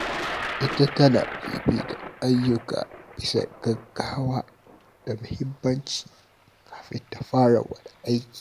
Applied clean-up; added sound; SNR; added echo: none; Thunder; 11 dB; none.